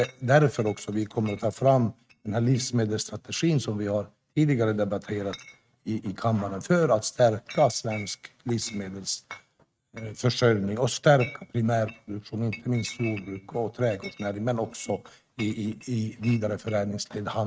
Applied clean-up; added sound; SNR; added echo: neural mask model RNNoise.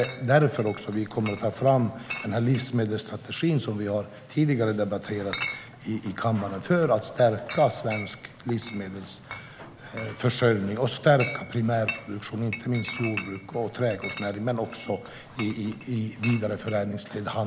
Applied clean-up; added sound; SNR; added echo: none; Chatter / Chink, clink; 14 dB; none.